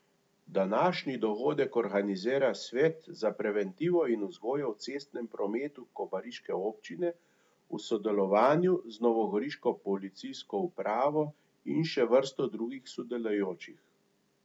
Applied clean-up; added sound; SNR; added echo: none; none; none; none.